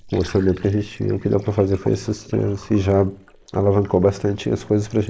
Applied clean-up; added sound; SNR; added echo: neural mask model Resemble Enhance denoiser.